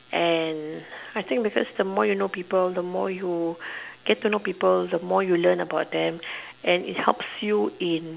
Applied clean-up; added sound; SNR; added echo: none; none; none; none.